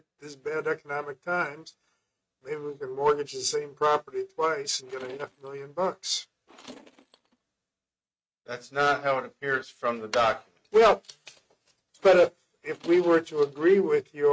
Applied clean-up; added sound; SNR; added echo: neural mask model RNNoise.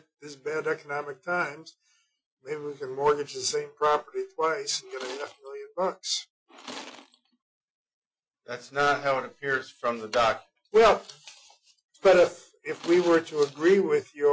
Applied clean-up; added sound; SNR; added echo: classical method Wiener filter.